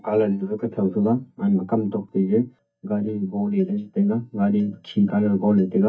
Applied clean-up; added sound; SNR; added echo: neural mask model DeepFilterNet 3.